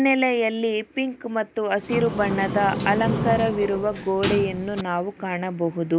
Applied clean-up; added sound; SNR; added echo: none; Sliding door; 4 dB; none.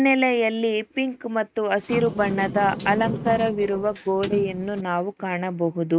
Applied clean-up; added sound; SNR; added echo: neural mask model RNNoise.